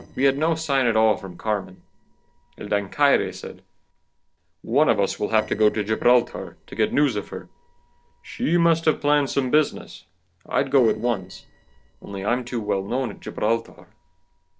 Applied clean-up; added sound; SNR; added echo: neural separator model SepFormer DNS4.